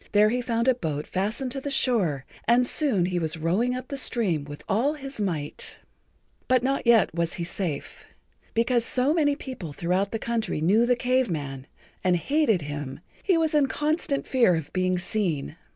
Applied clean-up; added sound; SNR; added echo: none; none; none; none.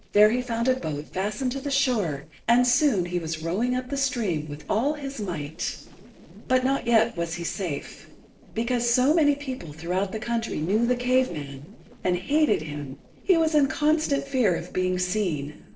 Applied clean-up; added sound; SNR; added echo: neural separator model SepFormer DNS4.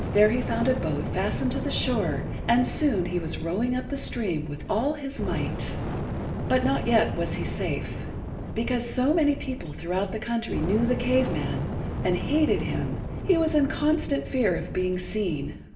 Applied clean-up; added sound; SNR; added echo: none; Fire; 5 dB; reverberation time 0.7 s.